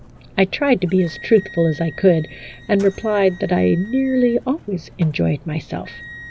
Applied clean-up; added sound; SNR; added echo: none; Wind instrument, woodwind instrument + Mechanisms; 19 dB; none.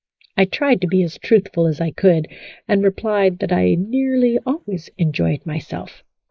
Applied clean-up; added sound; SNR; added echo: neural mask model Resemble Enhance denoiser.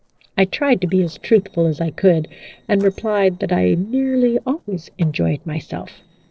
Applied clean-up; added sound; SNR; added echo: neural separator model SepFormer DNS4.